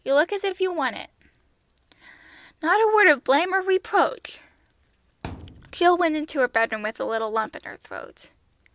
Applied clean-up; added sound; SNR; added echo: none; Thump, thud; 19 dB; none.